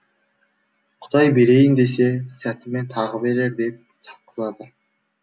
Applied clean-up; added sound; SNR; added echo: none; none; none; none.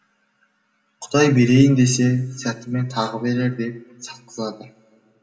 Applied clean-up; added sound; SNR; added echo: none; none; none; reverberation time 0.9 s.